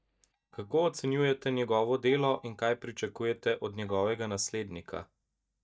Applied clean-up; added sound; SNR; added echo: neural mask model DeepFilterNet 3.